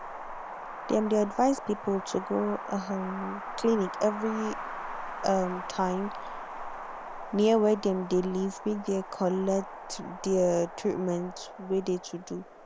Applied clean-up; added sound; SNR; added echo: none; Wind; 10 dB; none.